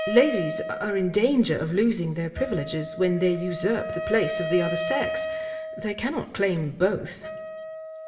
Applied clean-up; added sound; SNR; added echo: none; Wind instrument, woodwind instrument; 7 dB; reverberation time 0.9 s.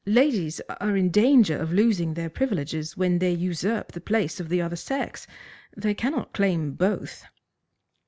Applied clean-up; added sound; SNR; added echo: none; none; none; none.